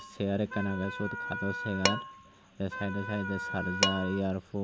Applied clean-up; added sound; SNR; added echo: none; Wind instrument, woodwind instrument + Dishes, pots, and pans; 3 dB; none.